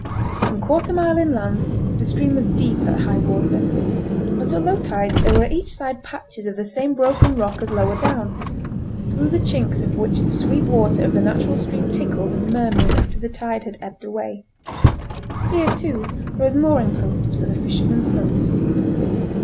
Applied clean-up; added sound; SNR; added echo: none; Car; -3 dB; none.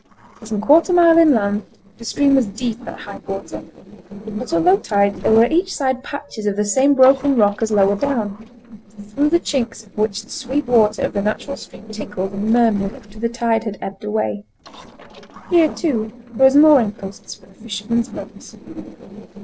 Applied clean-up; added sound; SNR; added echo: neural separator model SepFormer DNS4.